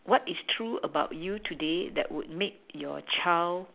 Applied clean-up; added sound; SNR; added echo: none; Wind; 19 dB; none.